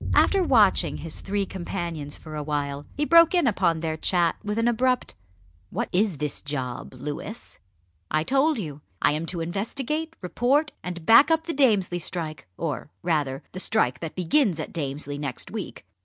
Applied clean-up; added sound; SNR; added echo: none; Boom; 15 dB; none.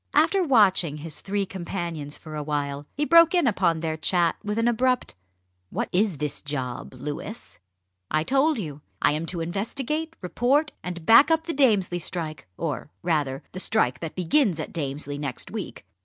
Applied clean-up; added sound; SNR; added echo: none; none; none; none.